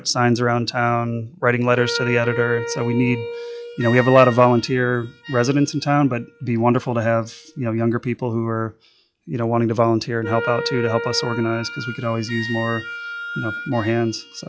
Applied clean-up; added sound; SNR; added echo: classical method log-MMSE.